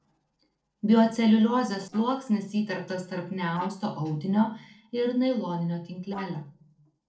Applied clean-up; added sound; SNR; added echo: neural separator model SepFormer DNS4.